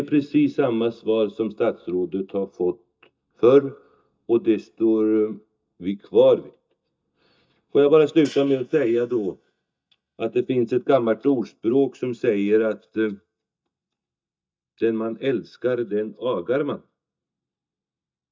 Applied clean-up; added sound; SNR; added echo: neural mask model DeepFilterNet 3.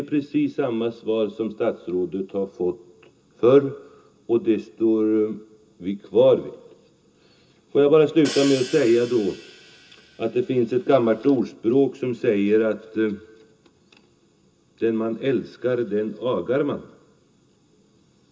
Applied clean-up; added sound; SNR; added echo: none; Hi-hat; 16 dB; reverberation time 0.2 s.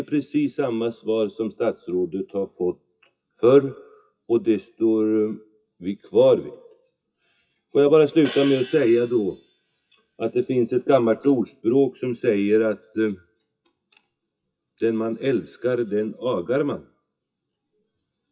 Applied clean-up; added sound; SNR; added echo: classical method WPE with log-MMSE.